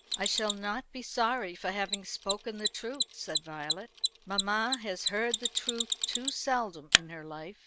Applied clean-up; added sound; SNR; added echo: none; Mechanisms; 0 dB; none.